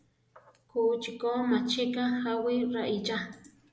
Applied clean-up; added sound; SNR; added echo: none; none; none; none.